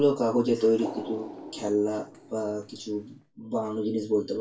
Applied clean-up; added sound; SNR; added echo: none; Water; 15 dB; reverberation time 0.2 s.